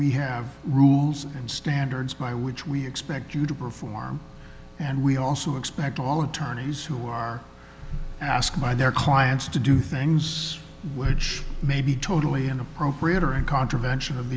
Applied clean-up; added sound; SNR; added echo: none; none; none; none.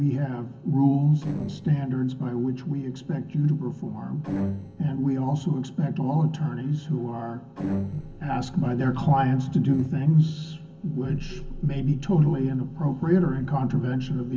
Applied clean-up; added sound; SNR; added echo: neural separator model SepFormer DNS4.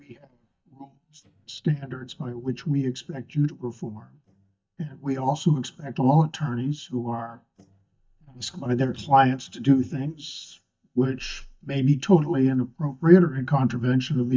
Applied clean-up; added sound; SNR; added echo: neural mask model DeepFilterNet 3.